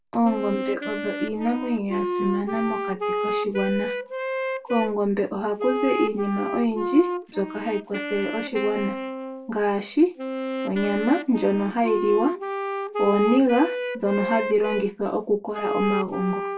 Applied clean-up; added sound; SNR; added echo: none; Wind instrument, woodwind instrument; 4 dB; reverberation time 0.2 s.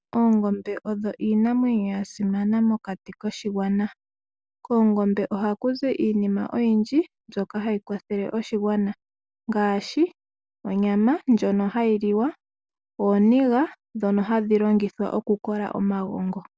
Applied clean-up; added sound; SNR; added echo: none; none; none; none.